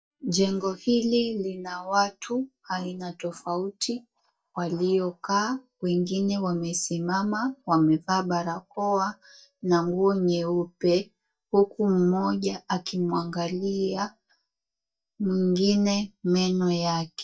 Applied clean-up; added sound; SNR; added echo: neural mask model DeepFilterNet 3.